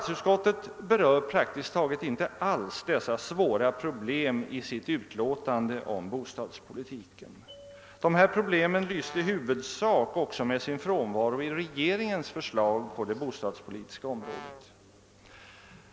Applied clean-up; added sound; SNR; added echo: none; Brass instrument; 17 dB; none.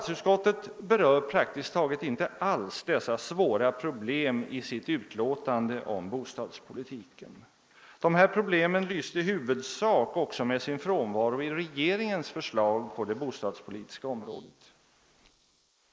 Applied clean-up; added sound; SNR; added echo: neural mask model Resemble Enhance denoiser.